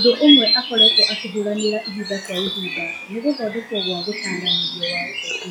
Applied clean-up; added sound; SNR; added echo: classical method log-MMSE.